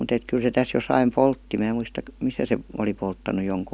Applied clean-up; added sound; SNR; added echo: none; none; none; none.